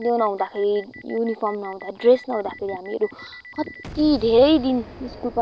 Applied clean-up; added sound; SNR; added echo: none; Boom; 19 dB; none.